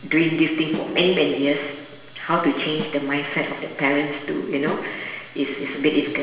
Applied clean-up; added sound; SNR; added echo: none; Snare drum; 17 dB; reverberation time 1.0 s.